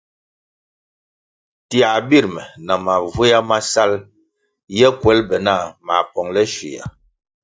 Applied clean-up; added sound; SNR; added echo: neural mask model DeepFilterNet 3.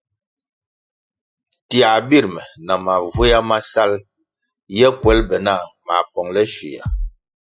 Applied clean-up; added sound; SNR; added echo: classical method spectral subtraction.